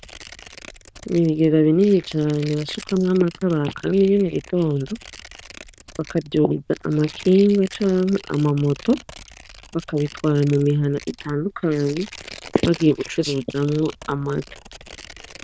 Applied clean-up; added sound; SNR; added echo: neural diffusion model UNIVERSE++.